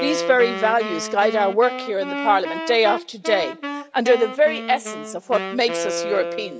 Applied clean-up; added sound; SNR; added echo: none; Wind instrument, woodwind instrument; 8 dB; none.